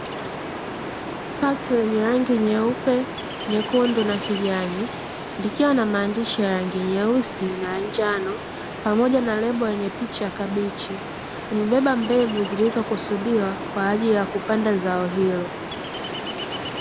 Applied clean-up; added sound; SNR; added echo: none; Ocean; 8 dB; none.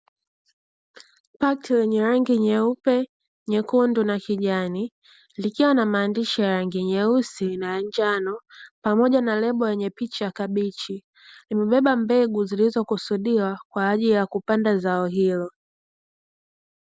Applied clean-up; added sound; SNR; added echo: none; none; none; none.